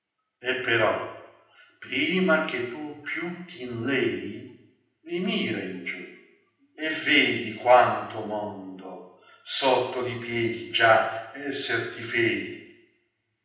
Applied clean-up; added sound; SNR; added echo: none; none; none; reverberation time 0.9 s.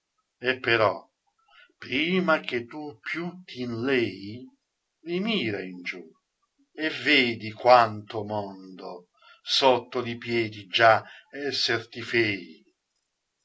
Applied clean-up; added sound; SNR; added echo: none; none; none; none.